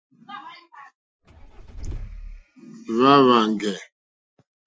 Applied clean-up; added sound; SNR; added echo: classical method Wiener filter.